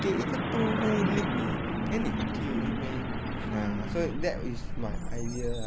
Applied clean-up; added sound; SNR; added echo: none; Truck; -2 dB; none.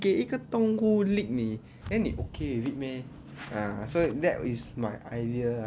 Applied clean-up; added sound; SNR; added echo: none; none; none; none.